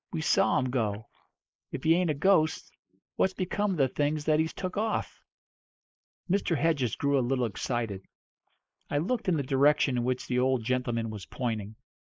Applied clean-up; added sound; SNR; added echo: neural mask model Resemble Enhance denoiser.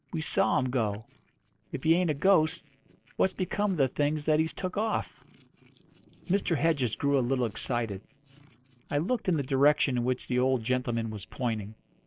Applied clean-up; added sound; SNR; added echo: neural separator model SepFormer DNS4.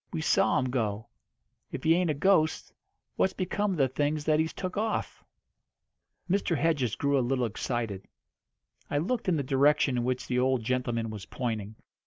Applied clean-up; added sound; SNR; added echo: none; none; none; none.